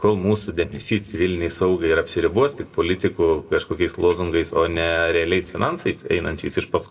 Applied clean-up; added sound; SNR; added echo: neural separator model SepFormer DNS4.